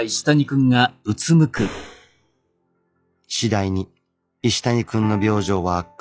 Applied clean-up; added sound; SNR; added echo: classical method log-MMSE.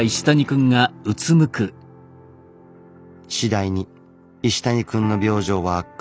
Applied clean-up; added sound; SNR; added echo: none; none; none; none.